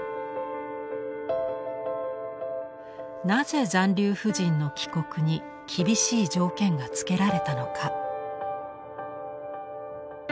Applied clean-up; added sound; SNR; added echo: none; none; none; none.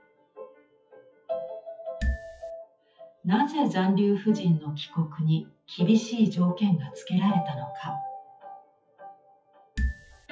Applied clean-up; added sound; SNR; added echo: classical method WPE with log-MMSE.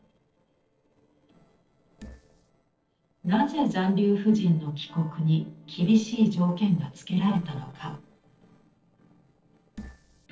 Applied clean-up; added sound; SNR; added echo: neural separator model SepFormer DNS4.